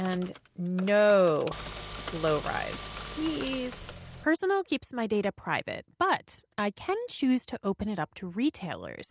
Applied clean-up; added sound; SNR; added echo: none; Car; 12 dB; none.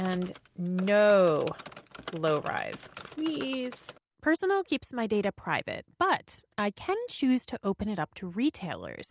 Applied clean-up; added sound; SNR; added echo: none; none; none; none.